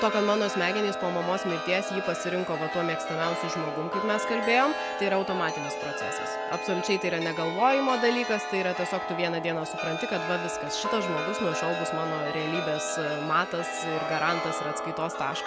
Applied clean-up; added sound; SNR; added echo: none; Chime; 3 dB; none.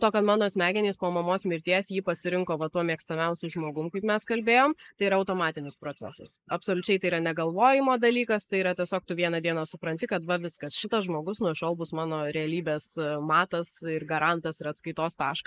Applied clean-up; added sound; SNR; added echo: neural mask model Resemble Enhance denoiser.